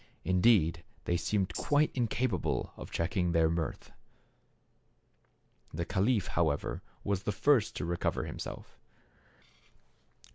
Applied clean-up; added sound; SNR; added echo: none; Tambourine; 15 dB; none.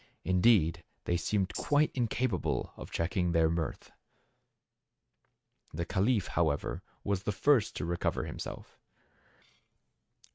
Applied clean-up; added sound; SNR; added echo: neural mask model RNNoise.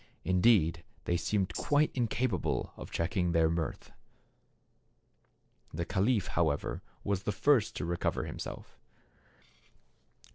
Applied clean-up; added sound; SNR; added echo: neural separator model SepFormer DNS4.